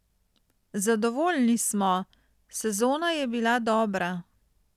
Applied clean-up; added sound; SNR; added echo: none; none; none; none.